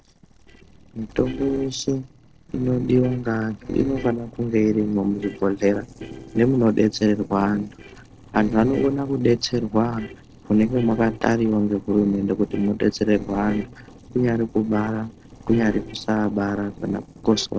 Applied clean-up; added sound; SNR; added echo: neural separator model SepFormer DNS4.